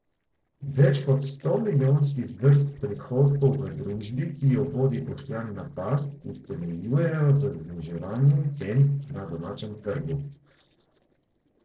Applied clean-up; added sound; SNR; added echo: neural separator model SepFormer DNS4.